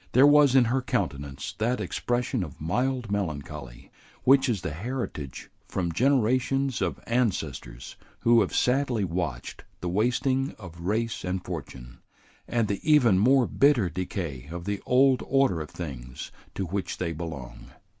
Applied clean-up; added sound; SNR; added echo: none; none; none; none.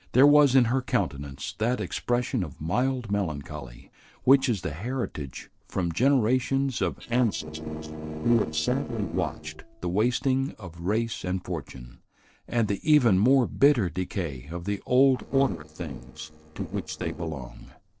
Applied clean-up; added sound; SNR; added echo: neural separator model SepFormer DNS4.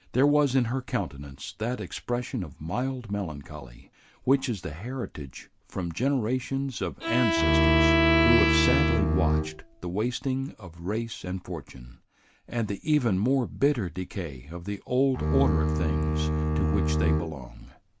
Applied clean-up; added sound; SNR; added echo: none; Bowed string instrument + Bowed string instrument; -5 dB; none.